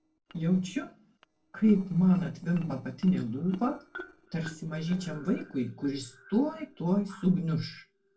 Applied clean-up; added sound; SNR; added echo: neural separator model SepFormer DNS4.